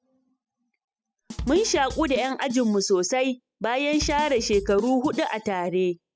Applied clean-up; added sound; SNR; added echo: classical method spectral subtraction.